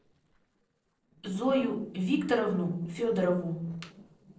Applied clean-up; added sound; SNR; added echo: neural separator model SepFormer DNS4.